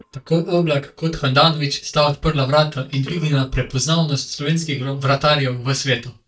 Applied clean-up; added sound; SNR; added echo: neural mask model DeepFilterNet 3.